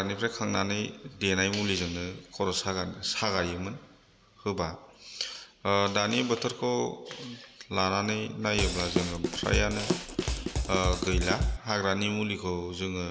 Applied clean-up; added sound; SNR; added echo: none; Drum kit; 0 dB; none.